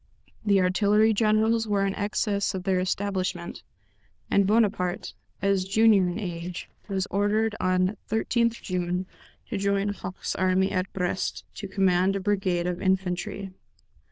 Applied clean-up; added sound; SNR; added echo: neural diffusion model UNIVERSE++.